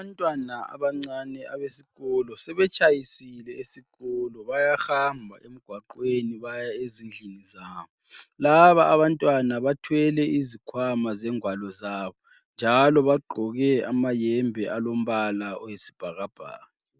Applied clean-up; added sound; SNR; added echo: none; none; none; none.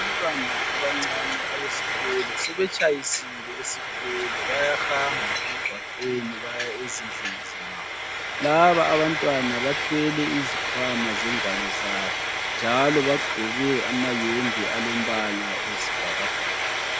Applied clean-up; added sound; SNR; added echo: none; Frying (food); 0 dB; none.